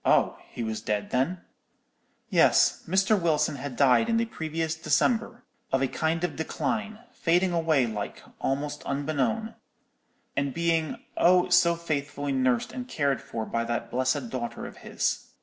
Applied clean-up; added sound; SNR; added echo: none; none; none; none.